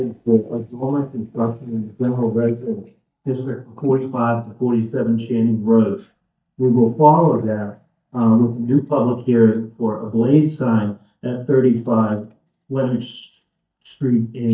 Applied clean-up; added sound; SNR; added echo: neural mask model DeepFilterNet 3.